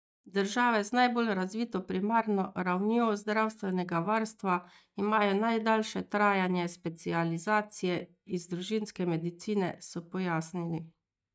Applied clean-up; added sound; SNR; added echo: neural mask model DeepFilterNet 3.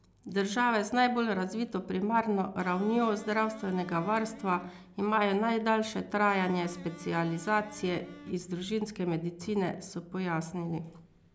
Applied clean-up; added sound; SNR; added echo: none; Electric guitar; 20 dB; none.